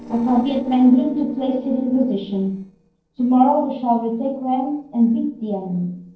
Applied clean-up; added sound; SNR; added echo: neural separator model SepFormer DNS4.